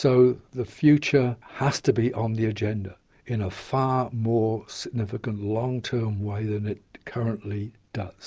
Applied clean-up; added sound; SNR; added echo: none; none; none; none.